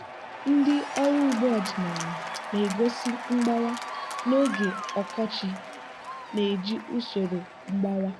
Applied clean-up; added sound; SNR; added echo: none; Applause / Cheering; 9 dB; none.